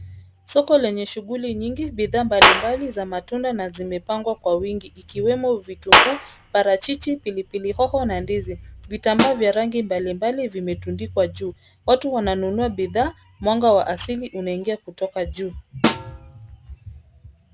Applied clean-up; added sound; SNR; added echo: none; Clapping + Snare drum; 1 dB; none.